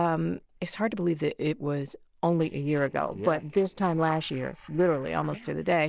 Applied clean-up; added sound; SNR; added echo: neural separator model SepFormer DNS4.